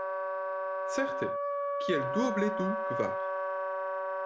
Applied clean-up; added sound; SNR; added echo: none; Wind instrument, woodwind instrument; -3 dB; none.